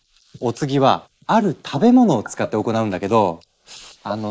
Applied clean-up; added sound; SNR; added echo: neural mask model Resemble Enhance denoiser.